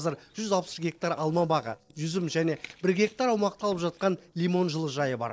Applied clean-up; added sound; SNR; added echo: neural separator model SepFormer DNS4.